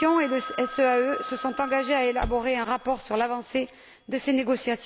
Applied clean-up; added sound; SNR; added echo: none; Cupboard open or close + Telephone; 12 dB; none.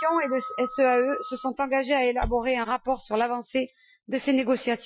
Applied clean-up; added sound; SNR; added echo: classical method Wiener filter.